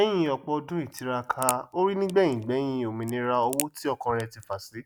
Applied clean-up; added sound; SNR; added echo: none; Crack; 13 dB; none.